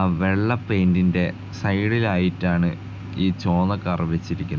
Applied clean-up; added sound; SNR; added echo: none; none; none; none.